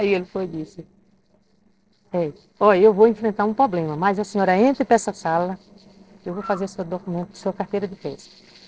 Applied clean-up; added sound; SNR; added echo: neural separator model SepFormer DNS4.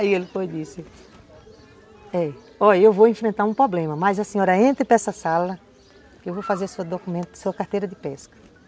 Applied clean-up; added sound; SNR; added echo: none; none; none; none.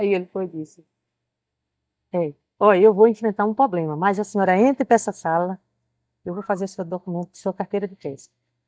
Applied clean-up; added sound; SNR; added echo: neural mask model DeepFilterNet 3.